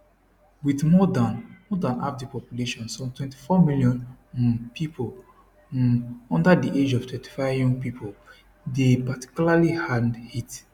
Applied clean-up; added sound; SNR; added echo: none; none; none; none.